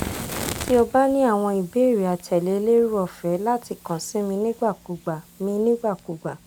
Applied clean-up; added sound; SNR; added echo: none; Fire; 15 dB; none.